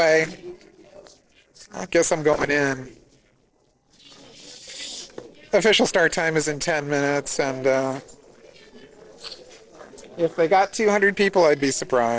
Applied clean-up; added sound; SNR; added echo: neural separator model SepFormer DNS4.